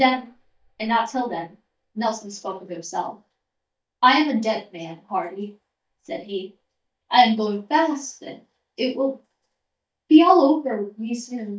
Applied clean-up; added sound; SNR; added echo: neural mask model DeepFilterNet 3.